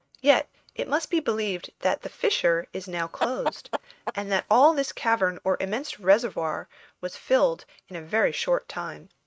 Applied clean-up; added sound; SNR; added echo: neural mask model RNNoise.